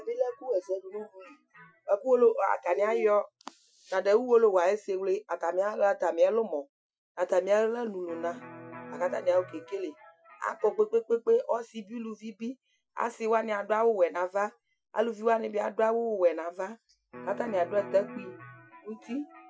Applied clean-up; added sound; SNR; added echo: classical method Wiener filter.